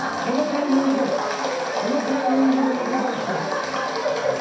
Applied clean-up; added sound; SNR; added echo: none; Wind instrument, woodwind instrument; 16 dB; reverberation time 0.6 s.